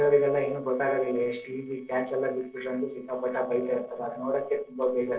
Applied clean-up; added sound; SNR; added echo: neural separator model SepFormer DNS4.